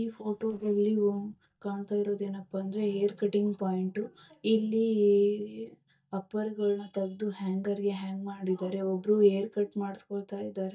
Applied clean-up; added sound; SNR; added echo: neural mask model DeepFilterNet 3.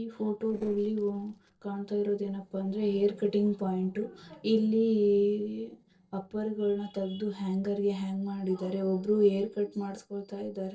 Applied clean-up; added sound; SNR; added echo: neural separator model SepFormer DNS4.